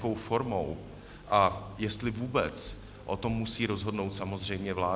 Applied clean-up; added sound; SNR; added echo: none; none; none; none.